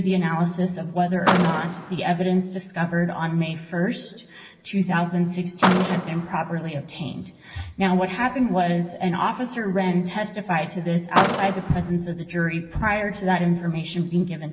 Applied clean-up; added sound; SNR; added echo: none; Car; 3 dB; reverberation time 2.1 s.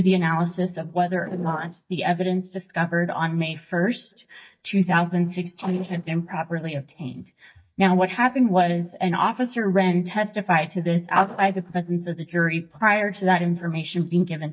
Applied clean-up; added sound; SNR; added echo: neural mask model DeepFilterNet 3.